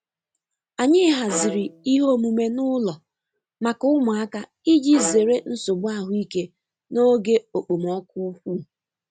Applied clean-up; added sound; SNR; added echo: none; Bowed string instrument; 12 dB; none.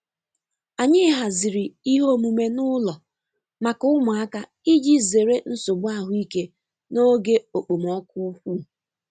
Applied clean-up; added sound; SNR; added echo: none; none; none; none.